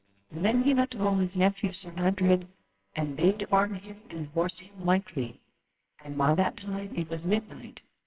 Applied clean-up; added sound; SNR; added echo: neural separator model SepFormer WHAMR!.